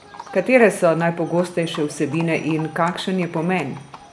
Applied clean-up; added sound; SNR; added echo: none; Livestock, farm animals, working animals; 19 dB; none.